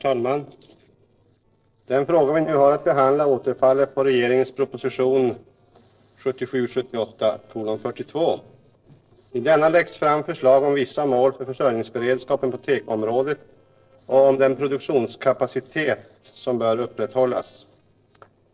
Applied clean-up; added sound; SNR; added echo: neural separator model SepFormer DNS4.